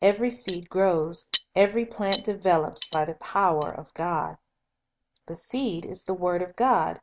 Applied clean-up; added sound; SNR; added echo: neural mask model RNNoise.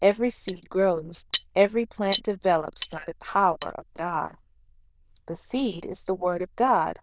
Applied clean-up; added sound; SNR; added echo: neural diffusion model UNIVERSE++.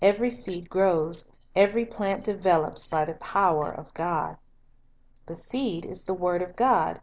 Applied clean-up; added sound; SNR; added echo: neural separator model SepFormer DNS4.